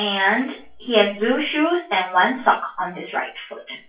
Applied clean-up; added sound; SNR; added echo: classical method WPE with log-MMSE.